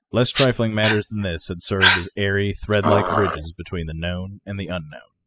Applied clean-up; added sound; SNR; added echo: classical method spectral subtraction.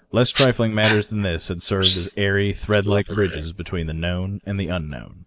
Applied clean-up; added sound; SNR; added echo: neural mask model Resemble Enhance denoiser.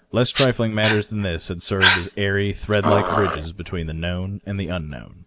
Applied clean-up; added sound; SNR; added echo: none; Dog; 2 dB; none.